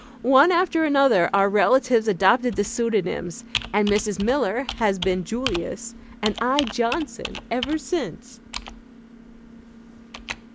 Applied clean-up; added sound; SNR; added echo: none; Computer keyboard; 13 dB; none.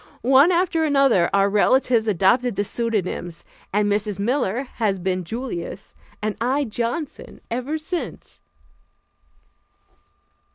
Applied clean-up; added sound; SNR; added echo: none; none; none; none.